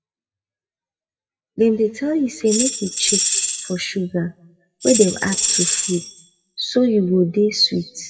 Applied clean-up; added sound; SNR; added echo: classical method WPE with log-MMSE.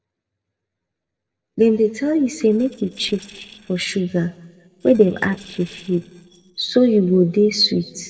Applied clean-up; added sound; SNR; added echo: neural separator model SepFormer DNS4.